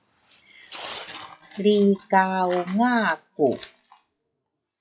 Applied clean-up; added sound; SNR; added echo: classical method WPE with log-MMSE.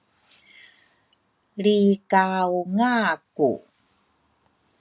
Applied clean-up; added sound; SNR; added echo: none; none; none; none.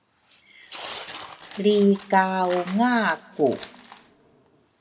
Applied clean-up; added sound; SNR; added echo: none; Tearing; 17 dB; reverberation time 1.2 s.